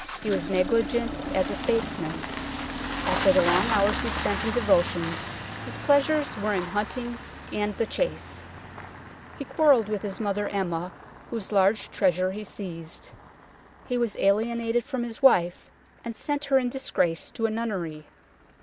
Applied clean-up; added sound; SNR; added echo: none; Engine starting; 8 dB; none.